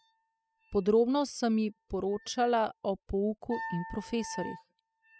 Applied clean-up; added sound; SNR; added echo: classical method spectral subtraction.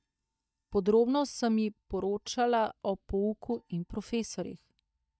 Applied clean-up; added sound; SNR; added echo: neural mask model DeepFilterNet 3.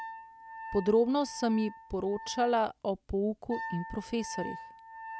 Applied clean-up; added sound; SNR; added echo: none; Wind instrument, woodwind instrument; 12 dB; none.